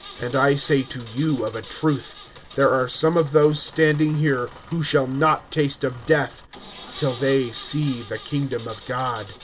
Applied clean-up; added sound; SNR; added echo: none; Engine; 19 dB; none.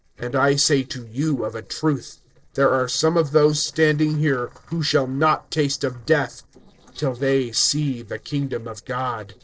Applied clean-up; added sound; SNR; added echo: neural separator model SepFormer DNS4.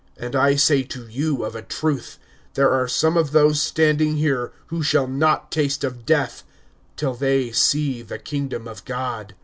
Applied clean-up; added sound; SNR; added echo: none; none; none; none.